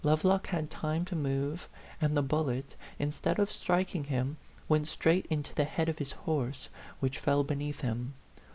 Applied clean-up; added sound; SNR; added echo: none; none; none; none.